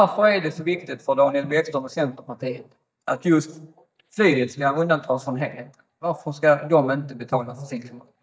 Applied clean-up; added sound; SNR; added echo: neural mask model DeepFilterNet 3.